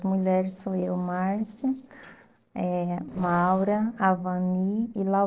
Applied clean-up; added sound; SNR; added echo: neural separator model SepFormer DNS4.